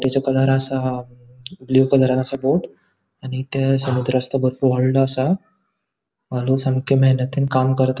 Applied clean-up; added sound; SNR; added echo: none; none; none; none.